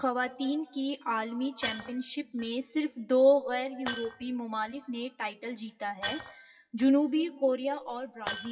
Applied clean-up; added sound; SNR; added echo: classical method WPE with log-MMSE.